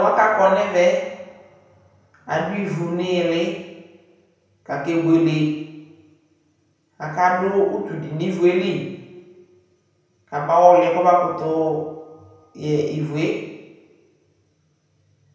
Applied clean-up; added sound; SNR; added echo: none; none; none; reverberation time 0.9 s.